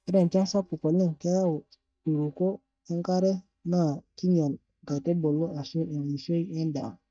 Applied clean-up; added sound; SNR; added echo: neural mask model DeepFilterNet 3.